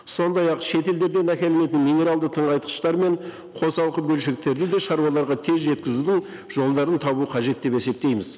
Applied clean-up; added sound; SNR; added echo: none; none; none; none.